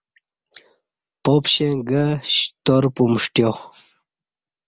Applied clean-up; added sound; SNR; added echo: none; none; none; none.